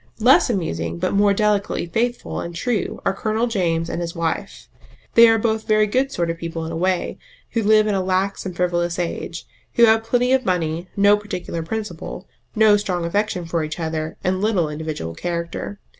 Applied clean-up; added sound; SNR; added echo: none; none; none; none.